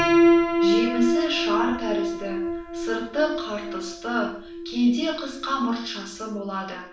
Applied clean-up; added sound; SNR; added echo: none; Piano; -3 dB; reverberation time 0.5 s.